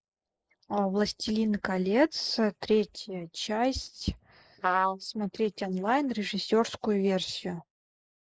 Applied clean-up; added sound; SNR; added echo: neural mask model Resemble Enhance denoiser.